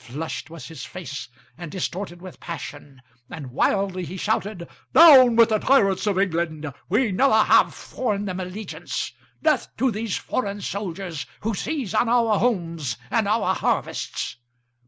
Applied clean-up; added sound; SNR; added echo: none; none; none; none.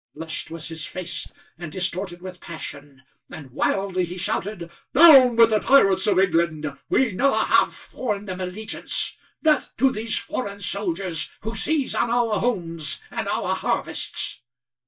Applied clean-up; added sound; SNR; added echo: neural mask model DeepFilterNet 3.